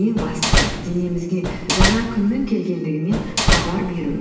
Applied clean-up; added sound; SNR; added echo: none; Slam; -1 dB; reverberation time 1.0 s.